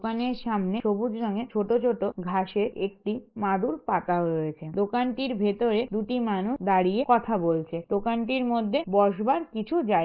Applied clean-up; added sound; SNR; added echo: neural mask model Resemble Enhance denoiser.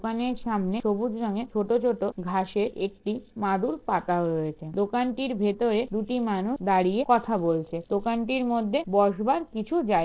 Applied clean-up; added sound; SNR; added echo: neural separator model SepFormer DNS4.